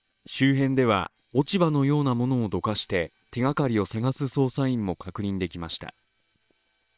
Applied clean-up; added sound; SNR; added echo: neural separator model SepFormer WHAM!.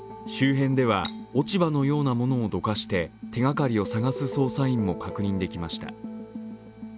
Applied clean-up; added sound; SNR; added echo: none; Cutlery, silverware; 17 dB; none.